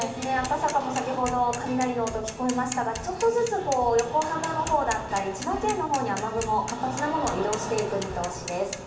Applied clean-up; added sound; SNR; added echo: none; Mechanisms / Bicycle; 14 dB; reverberation time 0.7 s.